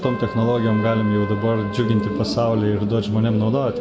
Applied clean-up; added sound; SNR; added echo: none; Trumpet; 16 dB; reverberation time 0.4 s.